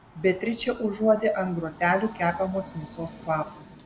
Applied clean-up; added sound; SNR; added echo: none; Train; 19 dB; none.